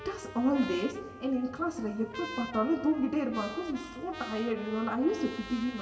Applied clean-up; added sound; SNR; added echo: none; Trumpet; 14 dB; reverberation time 2.7 s.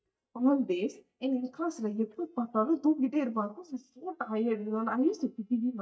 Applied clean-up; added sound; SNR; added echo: neural mask model DeepFilterNet 3.